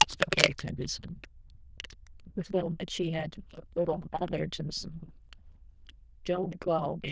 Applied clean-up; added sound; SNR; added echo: neural diffusion model UNIVERSE++.